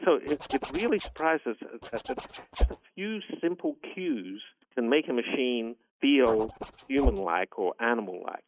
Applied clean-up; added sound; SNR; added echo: neural mask model RNNoise.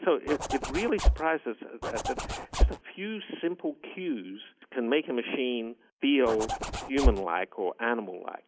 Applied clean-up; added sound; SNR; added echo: none; Zipper (clothing); -3 dB; none.